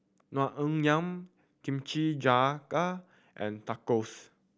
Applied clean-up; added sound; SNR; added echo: none; none; none; none.